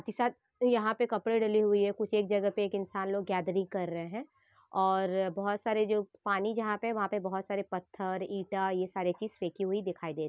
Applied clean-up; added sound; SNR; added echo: none; none; none; none.